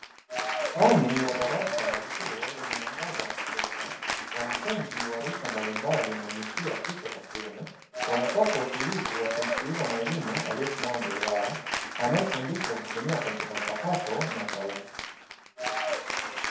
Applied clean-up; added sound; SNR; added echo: none; Applause / Cheering; 2 dB; reverberation time 0.6 s.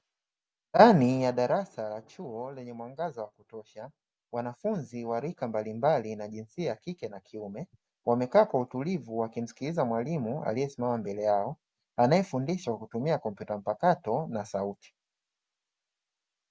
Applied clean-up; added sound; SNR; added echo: none; none; none; none.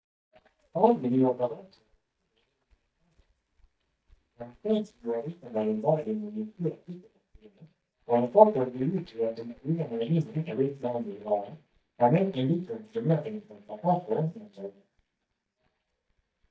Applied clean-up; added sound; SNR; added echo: neural mask model DeepFilterNet 3.